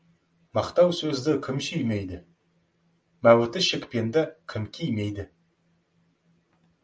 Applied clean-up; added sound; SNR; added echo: none; none; none; none.